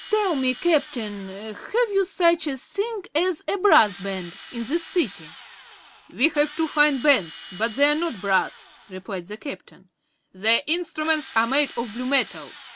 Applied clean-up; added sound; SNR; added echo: none; Drill; 19 dB; none.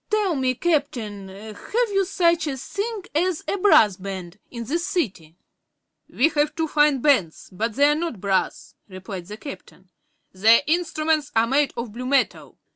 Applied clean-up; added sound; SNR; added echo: none; none; none; none.